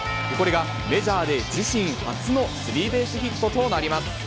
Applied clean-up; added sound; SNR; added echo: none; Doorbell; 14 dB; none.